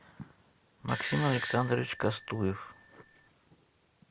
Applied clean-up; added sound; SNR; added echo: none; Doorbell; -3 dB; none.